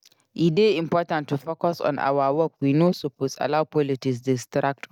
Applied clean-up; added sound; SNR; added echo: neural mask model DeepFilterNet 3.